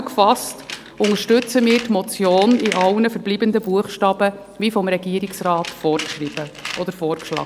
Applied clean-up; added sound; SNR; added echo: none; Tools; 16 dB; none.